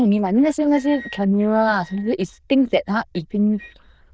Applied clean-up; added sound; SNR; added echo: neural diffusion model UNIVERSE++.